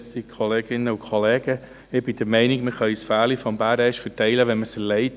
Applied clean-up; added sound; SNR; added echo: none; none; none; none.